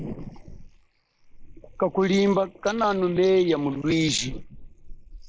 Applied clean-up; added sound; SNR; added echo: neural mask model Resemble Enhance denoiser.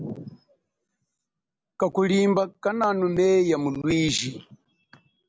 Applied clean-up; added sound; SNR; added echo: none; none; none; none.